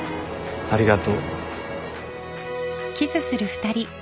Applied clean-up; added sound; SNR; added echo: none; none; none; none.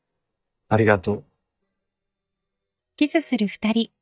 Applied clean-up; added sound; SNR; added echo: neural mask model DeepFilterNet 3.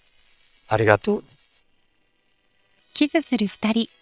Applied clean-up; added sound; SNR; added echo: neural separator model SepFormer WHAM!.